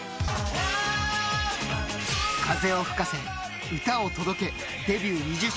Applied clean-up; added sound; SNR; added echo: none; none; none; none.